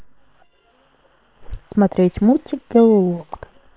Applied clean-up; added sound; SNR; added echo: neural separator model SepFormer WHAM!.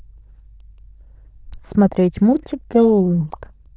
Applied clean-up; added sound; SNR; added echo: neural diffusion model UNIVERSE++.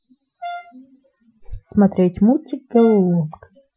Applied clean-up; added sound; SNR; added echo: classical method Wiener filter.